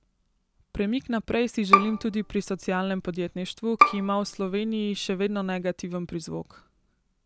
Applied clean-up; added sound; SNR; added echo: none; Bowed string instrument; -1 dB; none.